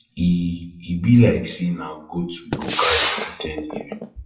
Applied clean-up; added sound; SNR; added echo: classical method WPE with log-MMSE.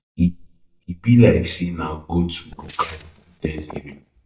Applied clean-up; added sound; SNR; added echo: neural mask model DeepFilterNet 3.